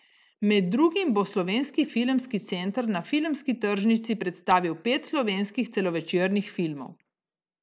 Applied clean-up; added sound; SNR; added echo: none; none; none; none.